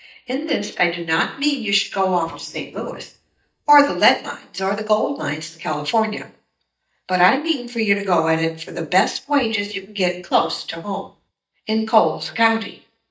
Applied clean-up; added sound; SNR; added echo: neural mask model DeepFilterNet 3.